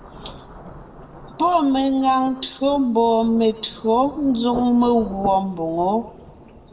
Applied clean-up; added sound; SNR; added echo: none; Rain / Thunderstorm; 17 dB; reverberation time 0.9 s.